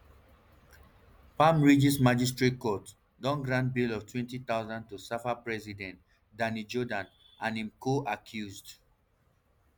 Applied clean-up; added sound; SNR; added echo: none; none; none; none.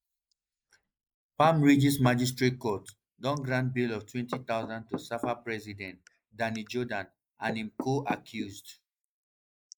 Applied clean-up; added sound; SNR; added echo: neural mask model Resemble Enhance denoiser.